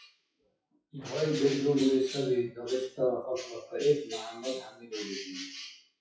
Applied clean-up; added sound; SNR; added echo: classical method WPE with log-MMSE.